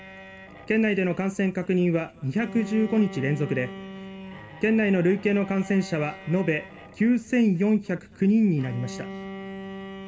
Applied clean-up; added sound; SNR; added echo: none; Bowed string instrument; 16 dB; reverberation time 2.8 s.